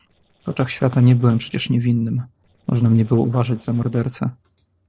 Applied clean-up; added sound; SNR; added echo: neural separator model SepFormer DNS4.